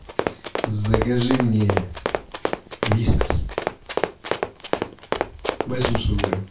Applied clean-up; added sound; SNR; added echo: none; Run; 2 dB; reverberation time 0.2 s.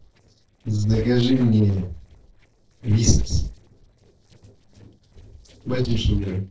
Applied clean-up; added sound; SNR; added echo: neural separator model SepFormer DNS4.